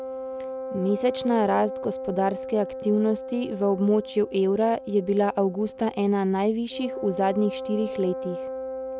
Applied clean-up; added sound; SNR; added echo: none; Wind instrument, woodwind instrument; 9 dB; none.